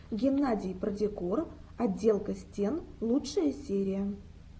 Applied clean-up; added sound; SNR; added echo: none; none; none; none.